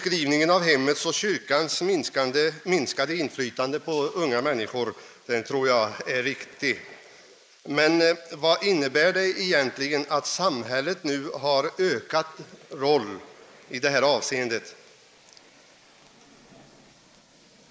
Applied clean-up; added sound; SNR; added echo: neural mask model Resemble Enhance denoiser.